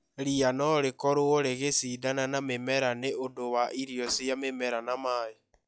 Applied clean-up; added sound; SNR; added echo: classical method log-MMSE.